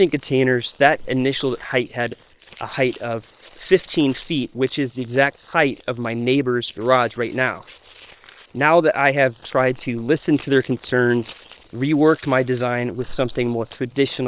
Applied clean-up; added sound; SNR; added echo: neural separator model SepFormer WHAM!.